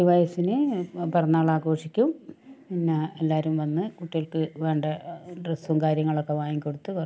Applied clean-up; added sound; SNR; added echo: none; none; none; none.